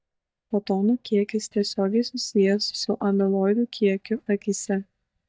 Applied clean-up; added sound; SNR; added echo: neural mask model DeepFilterNet 3.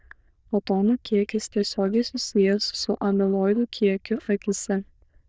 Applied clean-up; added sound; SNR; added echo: neural diffusion model UNIVERSE++.